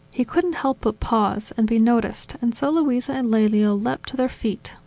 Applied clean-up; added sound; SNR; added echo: none; none; none; none.